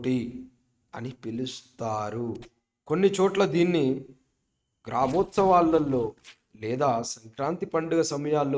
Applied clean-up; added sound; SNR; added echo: neural mask model RNNoise.